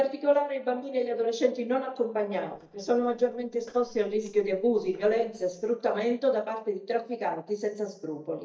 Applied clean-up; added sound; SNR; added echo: neural mask model DeepFilterNet 3.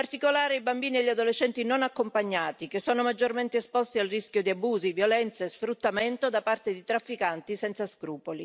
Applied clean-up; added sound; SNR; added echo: none; none; none; none.